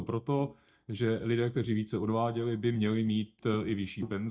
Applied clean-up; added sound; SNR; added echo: neural mask model DeepFilterNet 3.